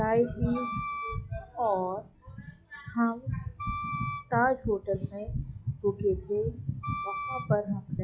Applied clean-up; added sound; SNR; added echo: classical method log-MMSE.